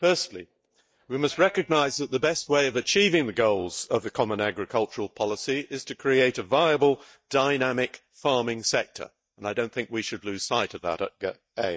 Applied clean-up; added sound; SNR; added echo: neural mask model DeepFilterNet 3.